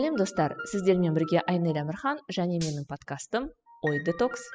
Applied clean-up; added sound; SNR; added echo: classical method spectral subtraction.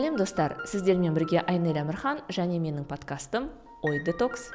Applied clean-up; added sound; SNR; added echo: none; none; none; none.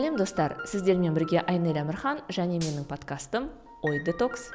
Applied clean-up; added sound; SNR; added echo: none; Gunshot, gunfire; 19 dB; none.